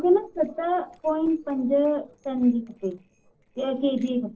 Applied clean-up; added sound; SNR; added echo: neural separator model SepFormer DNS4.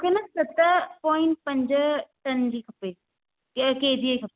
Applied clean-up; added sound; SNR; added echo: none; none; none; none.